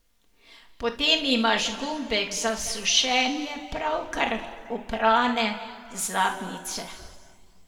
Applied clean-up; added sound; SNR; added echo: none; none; none; reverberation time 1.6 s.